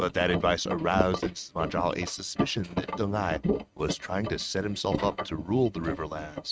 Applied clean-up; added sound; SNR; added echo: neural mask model RNNoise.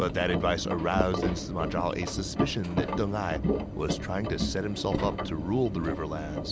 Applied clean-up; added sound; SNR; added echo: none; Engine; 1 dB; none.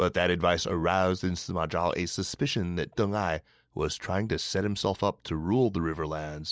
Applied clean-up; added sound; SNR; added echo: none; none; none; none.